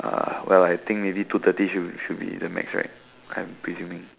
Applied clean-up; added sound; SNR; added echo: none; none; none; none.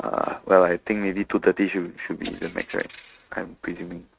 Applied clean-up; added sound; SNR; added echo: neural mask model RNNoise.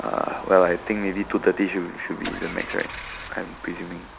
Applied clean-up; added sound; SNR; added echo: none; Traffic noise, roadway noise + Engine / Car; 14 dB; none.